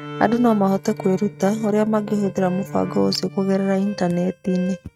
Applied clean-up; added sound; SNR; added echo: neural mask model RNNoise.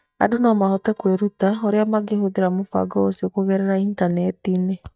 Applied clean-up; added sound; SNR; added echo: neural mask model DeepFilterNet 3.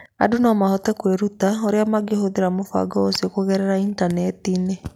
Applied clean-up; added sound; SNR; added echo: none; none; none; none.